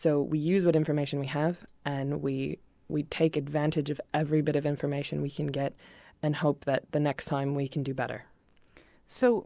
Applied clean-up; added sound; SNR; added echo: none; none; none; none.